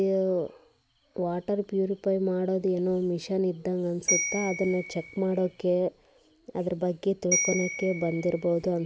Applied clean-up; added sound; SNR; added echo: none; Bell; 4 dB; none.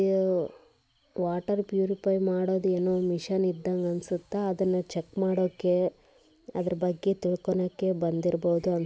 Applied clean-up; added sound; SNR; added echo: none; none; none; none.